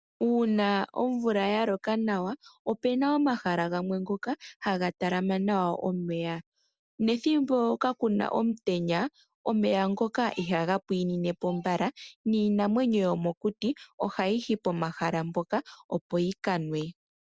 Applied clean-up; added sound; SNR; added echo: none; none; none; none.